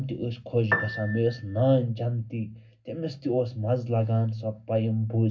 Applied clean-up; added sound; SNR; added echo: none; Piano; 6 dB; reverberation time 0.4 s.